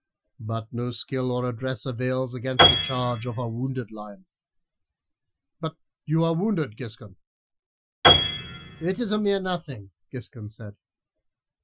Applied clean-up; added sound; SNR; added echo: classical method Wiener filter.